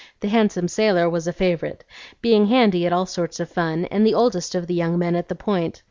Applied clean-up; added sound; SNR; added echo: none; none; none; none.